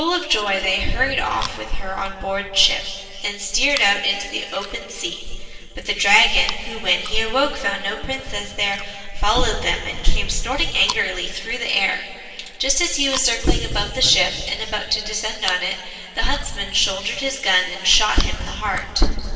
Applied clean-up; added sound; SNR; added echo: none; Chewing, mastication; 19 dB; reverberation time 2.9 s.